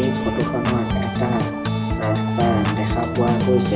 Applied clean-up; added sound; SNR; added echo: none; Organ; -2 dB; reverberation time 0.8 s.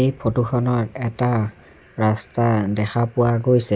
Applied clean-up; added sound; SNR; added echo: none; none; none; none.